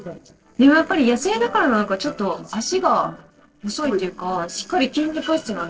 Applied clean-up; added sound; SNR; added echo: neural separator model SepFormer DNS4.